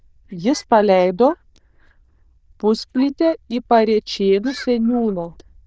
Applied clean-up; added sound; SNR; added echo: neural diffusion model UNIVERSE++.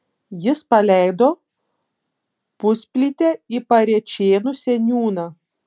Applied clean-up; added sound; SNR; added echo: none; none; none; none.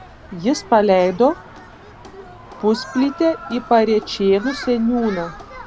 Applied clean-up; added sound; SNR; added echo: none; Human group actions; 16 dB; none.